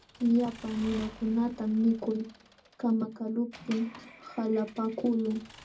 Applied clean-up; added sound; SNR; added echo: none; Accelerating, revving, vroom / Mechanisms; 20 dB; reverberation time 0.4 s.